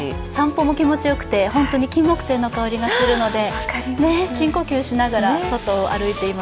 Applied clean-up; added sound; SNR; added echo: none; Accelerating, revving, vroom / Car; 18 dB; none.